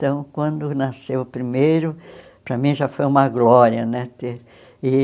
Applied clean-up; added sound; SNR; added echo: none; none; none; none.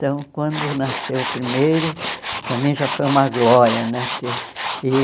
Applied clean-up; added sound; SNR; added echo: none; Tools; 8 dB; none.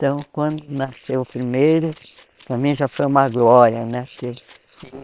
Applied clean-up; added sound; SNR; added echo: neural separator model SepFormer WHAM!.